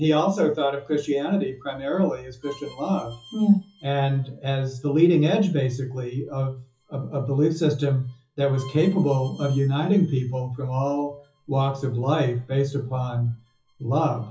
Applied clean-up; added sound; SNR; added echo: classical method WPE with log-MMSE.